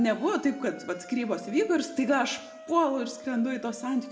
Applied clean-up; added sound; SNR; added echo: none; Siren; 18 dB; reverberation time 0.8 s.